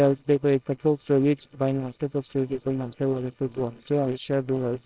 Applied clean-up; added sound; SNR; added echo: neural separator model SepFormer WHAMR!.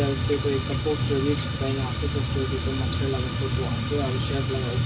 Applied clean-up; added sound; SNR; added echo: none; Fire; -3 dB; reverberation time 0.2 s.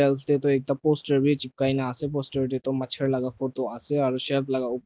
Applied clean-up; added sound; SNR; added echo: none; none; none; none.